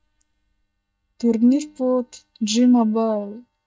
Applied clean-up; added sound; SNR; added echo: neural mask model DeepFilterNet 3.